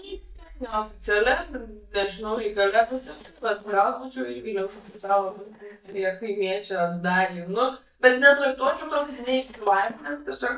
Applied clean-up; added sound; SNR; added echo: neural mask model DeepFilterNet 3.